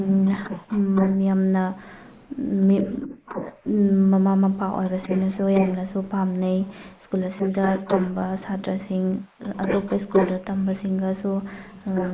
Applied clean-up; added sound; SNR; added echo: neural mask model Resemble Enhance denoiser.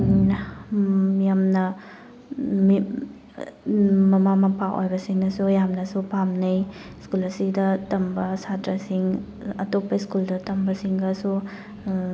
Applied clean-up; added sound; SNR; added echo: none; none; none; none.